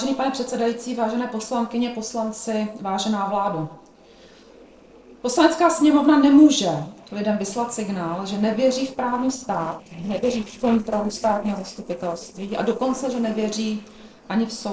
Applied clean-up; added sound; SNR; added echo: neural separator model SepFormer DNS4.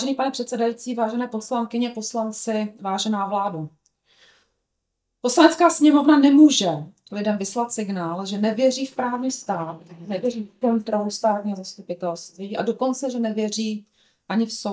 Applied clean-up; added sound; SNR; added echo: neural mask model DeepFilterNet 3.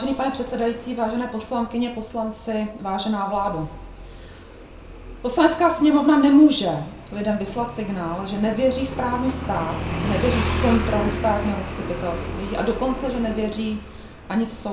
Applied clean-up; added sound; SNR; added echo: none; Motorcycle; 8 dB; reverberation time 0.4 s.